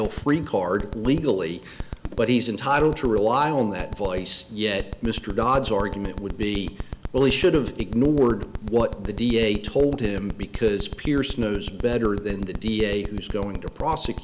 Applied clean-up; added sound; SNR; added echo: none; Alarm; 6 dB; none.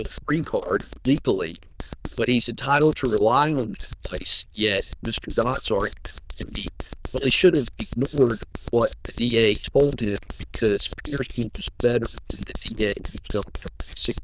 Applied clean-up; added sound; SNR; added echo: neural diffusion model UNIVERSE++.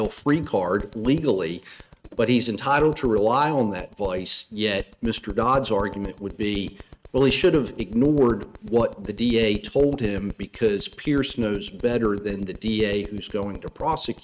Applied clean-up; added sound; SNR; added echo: neural mask model RNNoise.